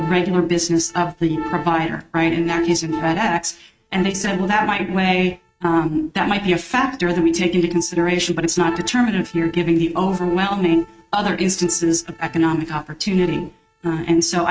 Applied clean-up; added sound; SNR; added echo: neural mask model RNNoise.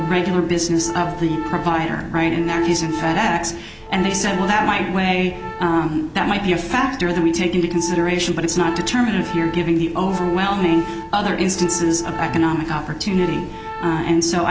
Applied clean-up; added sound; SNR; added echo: none; Organ; 14 dB; none.